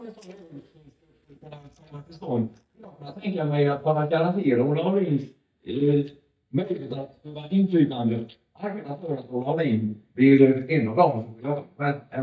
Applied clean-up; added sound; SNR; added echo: neural mask model DeepFilterNet 3.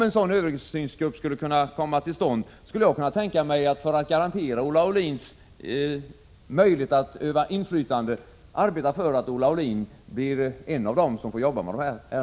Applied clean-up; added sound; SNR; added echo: none; none; none; none.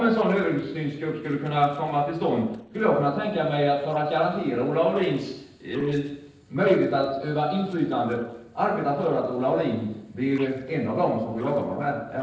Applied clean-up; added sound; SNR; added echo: neural separator model SepFormer DNS4.